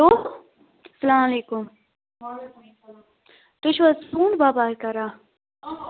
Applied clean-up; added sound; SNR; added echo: none; none; none; none.